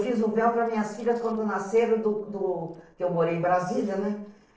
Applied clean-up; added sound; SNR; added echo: neural separator model SepFormer DNS4.